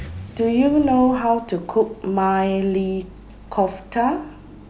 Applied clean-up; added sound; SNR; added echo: none; Accelerating, revving, vroom; 19 dB; none.